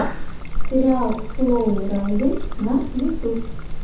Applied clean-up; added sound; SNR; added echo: none; Trickle, dribble; 0 dB; reverberation time 0.7 s.